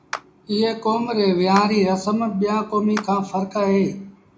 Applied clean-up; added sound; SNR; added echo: none; Clapping; 18 dB; reverberation time 0.3 s.